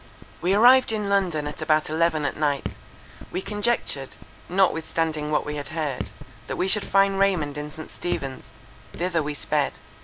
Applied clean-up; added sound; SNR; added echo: none; Raindrop / Drip; 13 dB; none.